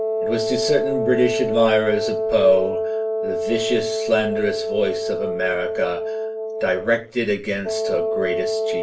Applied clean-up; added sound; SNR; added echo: none; Wind instrument, woodwind instrument; 1 dB; reverberation time 0.3 s.